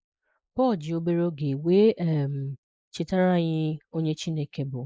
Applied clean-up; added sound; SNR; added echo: neural mask model Resemble Enhance denoiser.